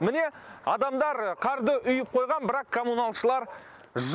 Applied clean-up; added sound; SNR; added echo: none; none; none; none.